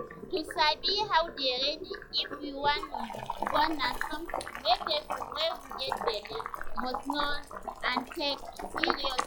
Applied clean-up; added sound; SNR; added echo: classical method log-MMSE.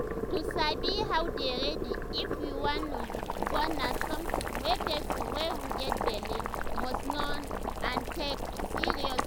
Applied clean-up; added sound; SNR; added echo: none; Boiling; -3 dB; none.